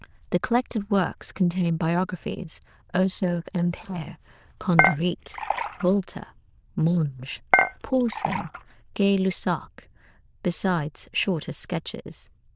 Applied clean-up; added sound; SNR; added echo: neural diffusion model UNIVERSE++.